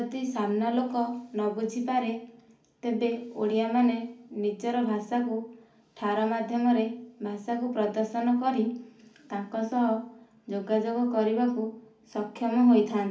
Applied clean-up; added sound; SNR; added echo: none; none; none; reverberation time 0.4 s.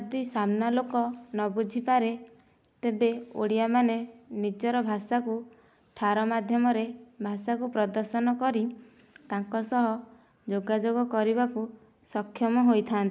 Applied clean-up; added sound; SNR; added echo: none; none; none; none.